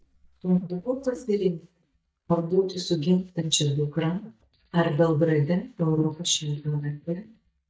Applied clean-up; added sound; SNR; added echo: neural mask model DeepFilterNet 3.